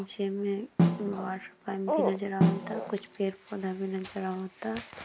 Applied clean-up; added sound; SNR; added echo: none; Snare drum; -3 dB; none.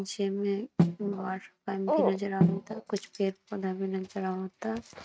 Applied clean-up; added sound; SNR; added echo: neural mask model RNNoise.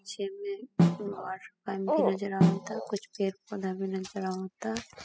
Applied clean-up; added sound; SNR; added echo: classical method spectral subtraction.